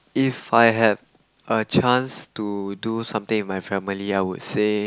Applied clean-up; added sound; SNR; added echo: none; none; none; none.